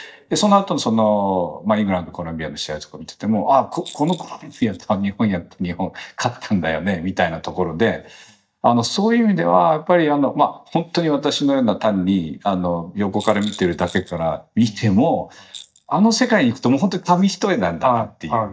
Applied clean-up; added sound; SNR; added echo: neural mask model DeepFilterNet 3.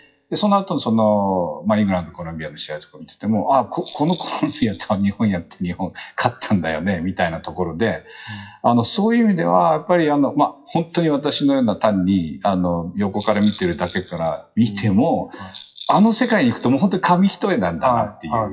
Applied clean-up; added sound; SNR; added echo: classical method WPE with log-MMSE.